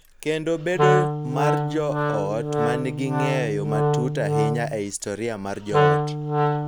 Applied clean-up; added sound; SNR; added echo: none; Wind instrument, woodwind instrument; -4 dB; none.